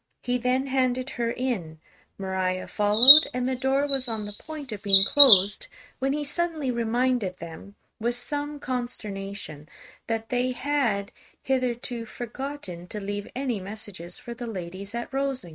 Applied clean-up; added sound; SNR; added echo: neural mask model RNNoise.